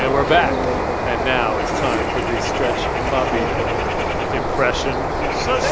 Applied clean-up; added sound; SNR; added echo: none; Bird; -2 dB; none.